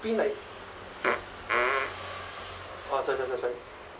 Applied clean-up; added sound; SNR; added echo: none; none; none; none.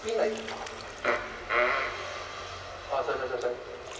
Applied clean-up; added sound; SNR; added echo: none; Splash, splatter; 17 dB; reverberation time 2.5 s.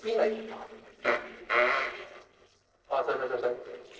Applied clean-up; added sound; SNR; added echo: neural separator model SepFormer DNS4.